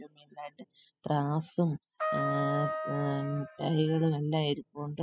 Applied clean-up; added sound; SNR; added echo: classical method spectral subtraction.